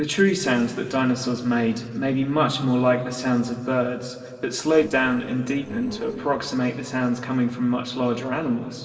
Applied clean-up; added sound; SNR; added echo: neural separator model SepFormer DNS4.